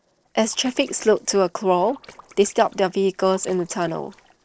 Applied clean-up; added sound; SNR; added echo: neural separator model SepFormer DNS4.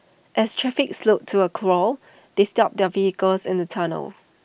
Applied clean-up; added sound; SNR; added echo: none; none; none; none.